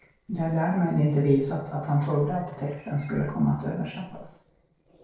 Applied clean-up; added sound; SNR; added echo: neural separator model SepFormer DNS4.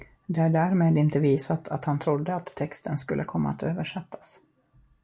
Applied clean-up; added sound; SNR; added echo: none; none; none; none.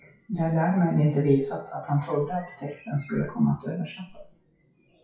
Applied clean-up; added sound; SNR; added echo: classical method WPE with log-MMSE.